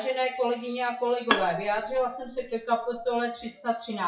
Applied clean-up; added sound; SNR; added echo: classical method WPE with log-MMSE.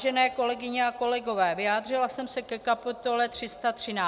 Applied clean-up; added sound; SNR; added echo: none; none; none; none.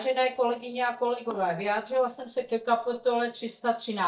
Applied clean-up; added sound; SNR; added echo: neural mask model DeepFilterNet 3.